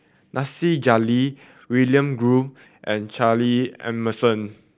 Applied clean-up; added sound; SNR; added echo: none; none; none; none.